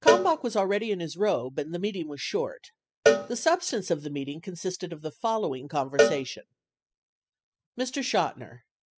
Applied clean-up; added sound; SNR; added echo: classical method spectral subtraction.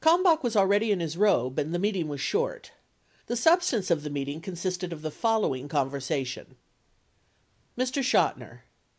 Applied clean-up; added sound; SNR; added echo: none; none; none; none.